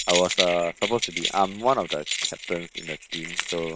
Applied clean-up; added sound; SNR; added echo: neural mask model RNNoise.